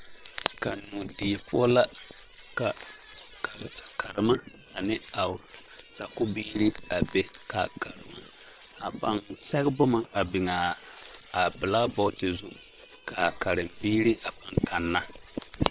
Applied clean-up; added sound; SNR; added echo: neural separator model SepFormer WHAM!.